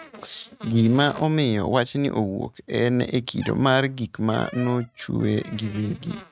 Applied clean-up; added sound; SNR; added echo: neural mask model RNNoise.